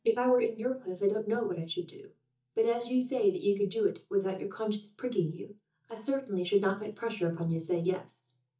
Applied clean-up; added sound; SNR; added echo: neural mask model DeepFilterNet 3.